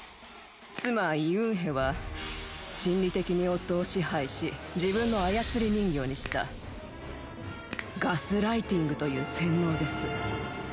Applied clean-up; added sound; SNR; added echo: none; Crack / Crackle; 15 dB; none.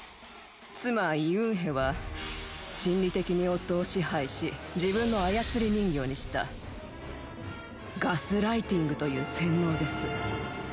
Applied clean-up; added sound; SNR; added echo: none; none; none; none.